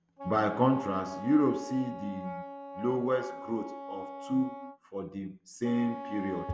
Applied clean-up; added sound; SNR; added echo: none; Wind instrument, woodwind instrument; 11 dB; none.